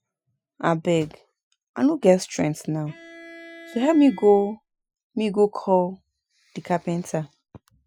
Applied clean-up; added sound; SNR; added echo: classical method Wiener filter.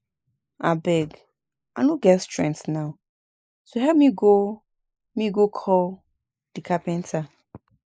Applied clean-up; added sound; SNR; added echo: neural mask model Resemble Enhance denoiser.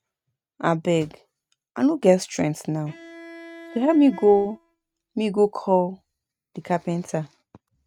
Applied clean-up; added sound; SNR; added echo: neural mask model RNNoise.